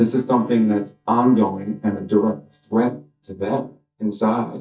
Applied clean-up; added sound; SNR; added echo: neural mask model DeepFilterNet 3.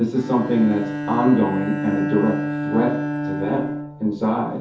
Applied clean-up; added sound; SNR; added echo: none; Bowed string instrument; 5 dB; reverberation time 0.5 s.